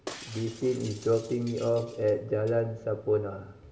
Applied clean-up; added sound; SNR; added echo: none; Shatter; 18 dB; reverberation time 2.2 s.